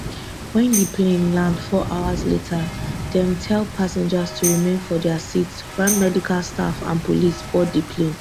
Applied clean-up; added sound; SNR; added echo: none; Rain + Tambourine; 8 dB; none.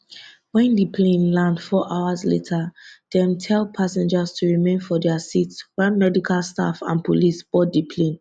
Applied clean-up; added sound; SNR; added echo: none; none; none; none.